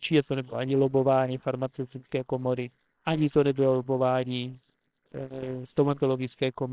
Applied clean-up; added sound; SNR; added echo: neural separator model SepFormer WHAMR!.